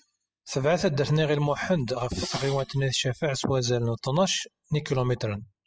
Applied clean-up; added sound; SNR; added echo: classical method spectral subtraction.